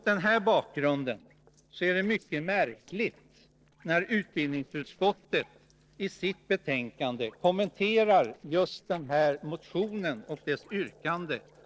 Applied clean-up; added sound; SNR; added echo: neural separator model SepFormer DNS4.